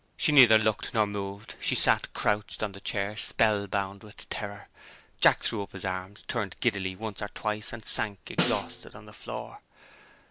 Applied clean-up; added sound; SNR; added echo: none; Snare drum; 5 dB; none.